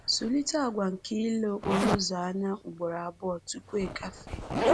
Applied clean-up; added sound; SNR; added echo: none; Zipper (clothing); 3 dB; none.